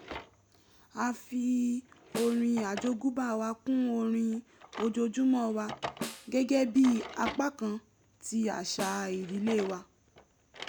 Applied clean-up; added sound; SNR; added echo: none; Drawer open or close + Snare drum; 14 dB; none.